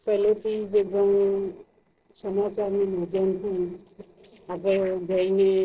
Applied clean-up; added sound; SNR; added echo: neural separator model SepFormer DNS4.